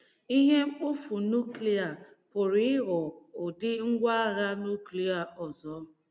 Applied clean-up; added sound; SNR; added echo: none; none; none; none.